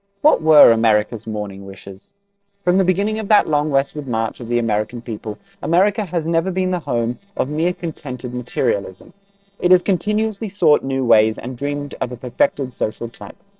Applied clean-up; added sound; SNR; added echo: neural separator model SepFormer DNS4.